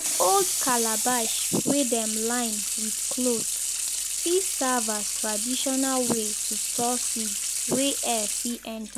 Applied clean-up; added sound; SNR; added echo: none; Sink (filling or washing) / Water tap, faucet; -1 dB; none.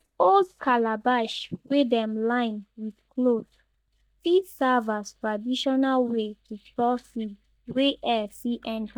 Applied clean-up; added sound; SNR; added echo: neural mask model DeepFilterNet 3.